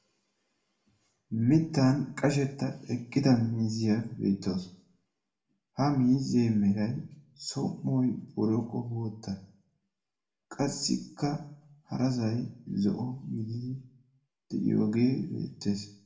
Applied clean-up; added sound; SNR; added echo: none; none; none; reverberation time 0.4 s.